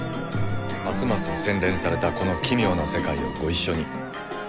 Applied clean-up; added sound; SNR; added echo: none; none; none; none.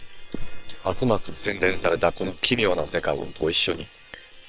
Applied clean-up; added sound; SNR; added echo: neural separator model SepFormer WHAM!.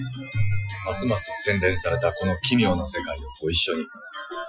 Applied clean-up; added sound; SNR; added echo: classical method Wiener filter.